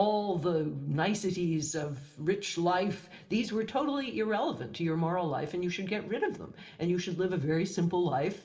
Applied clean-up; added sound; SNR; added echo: none; none; none; reverberation time 0.9 s.